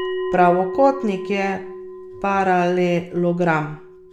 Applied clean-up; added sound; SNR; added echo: none; Bell; 10 dB; none.